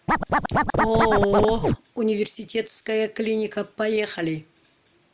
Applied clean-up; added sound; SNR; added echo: none; Scratching (performance technique); -3 dB; none.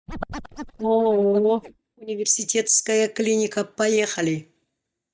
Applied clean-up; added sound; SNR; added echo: neural mask model DeepFilterNet 3.